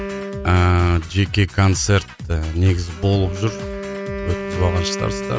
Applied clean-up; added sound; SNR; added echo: none; Wind instrument, woodwind instrument; 11 dB; none.